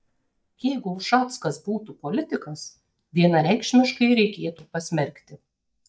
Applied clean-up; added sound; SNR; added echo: neural mask model DeepFilterNet 3.